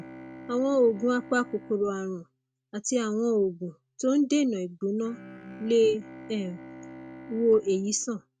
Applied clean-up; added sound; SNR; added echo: neural mask model RNNoise.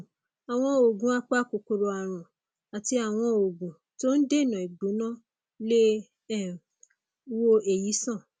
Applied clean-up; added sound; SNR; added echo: none; none; none; none.